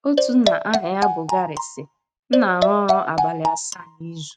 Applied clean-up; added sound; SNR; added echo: neural mask model RNNoise.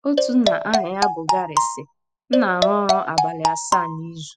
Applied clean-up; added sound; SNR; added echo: classical method spectral subtraction.